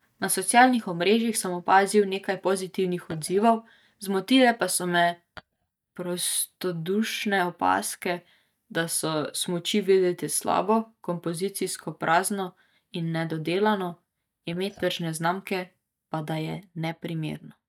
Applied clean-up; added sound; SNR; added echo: neural mask model DeepFilterNet 3.